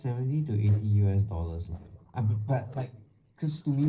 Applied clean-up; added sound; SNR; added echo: neural separator model SepFormer DNS4.